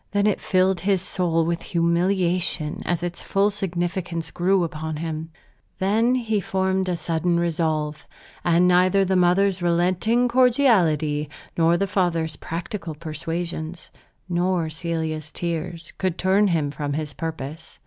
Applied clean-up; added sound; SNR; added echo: none; none; none; none.